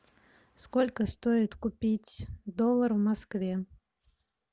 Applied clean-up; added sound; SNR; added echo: none; none; none; none.